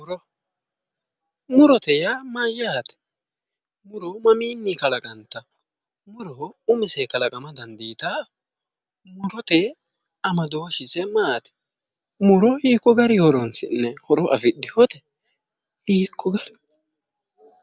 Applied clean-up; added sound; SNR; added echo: none; none; none; none.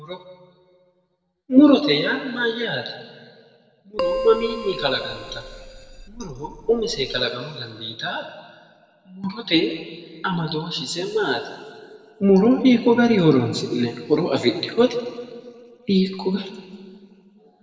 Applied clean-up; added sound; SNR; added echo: none; Keyboard (musical); 9 dB; reverberation time 1.7 s.